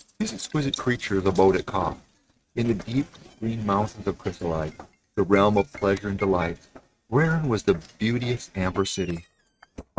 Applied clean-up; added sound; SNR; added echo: neural mask model RNNoise.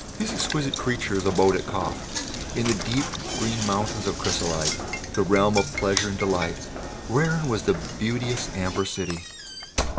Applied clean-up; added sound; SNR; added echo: none; Knock; 5 dB; none.